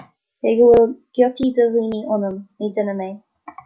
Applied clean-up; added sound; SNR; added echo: none; none; none; none.